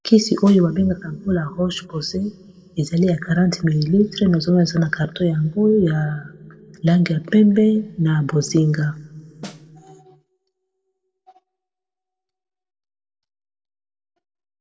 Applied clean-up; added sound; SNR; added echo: none; Snare drum; 19 dB; reverberation time 1.0 s.